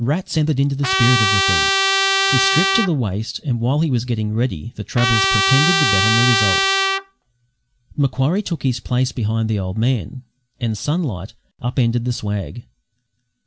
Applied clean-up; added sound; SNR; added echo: none; Trumpet; -3 dB; none.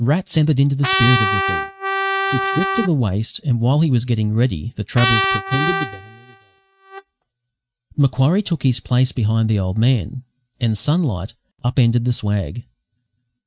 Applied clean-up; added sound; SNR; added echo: neural mask model RNNoise.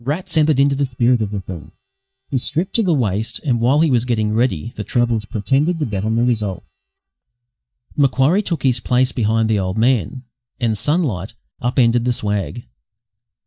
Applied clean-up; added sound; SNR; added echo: neural mask model DeepFilterNet 3.